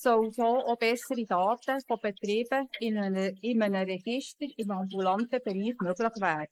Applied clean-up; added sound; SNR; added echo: neural mask model Resemble Enhance denoiser.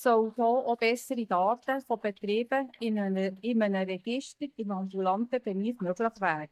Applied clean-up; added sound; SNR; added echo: neural mask model DeepFilterNet 3.